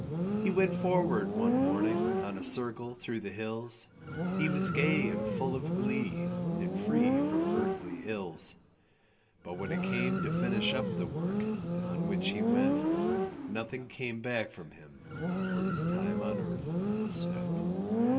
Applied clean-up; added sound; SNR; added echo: none; Motorcycle; -4 dB; reverberation time 2.3 s.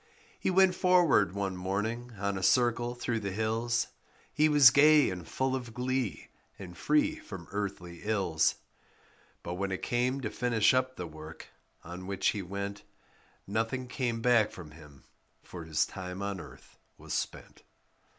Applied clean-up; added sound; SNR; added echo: none; none; none; none.